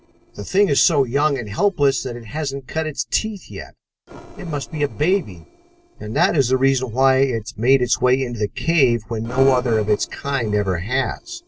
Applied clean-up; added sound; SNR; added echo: neural separator model SepFormer DNS4.